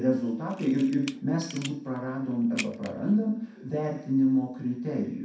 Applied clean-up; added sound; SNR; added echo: none; Camera; 16 dB; reverberation time 0.6 s.